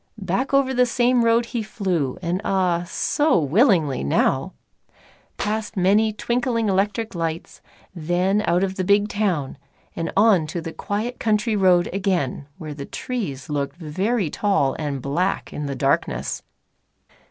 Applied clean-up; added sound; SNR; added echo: none; Clapping; 19 dB; none.